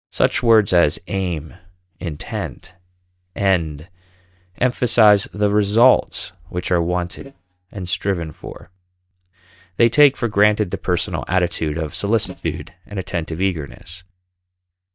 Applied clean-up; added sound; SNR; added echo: neural mask model DeepFilterNet 3.